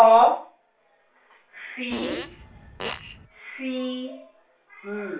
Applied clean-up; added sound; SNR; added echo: none; Fart; 11 dB; reverberation time 0.4 s.